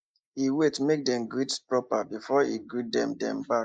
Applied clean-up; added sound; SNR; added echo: neural mask model Resemble Enhance denoiser.